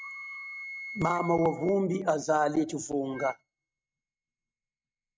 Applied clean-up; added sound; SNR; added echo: neural mask model RNNoise.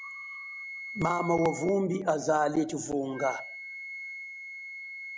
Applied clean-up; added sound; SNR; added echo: none; Wind instrument, woodwind instrument; 11 dB; none.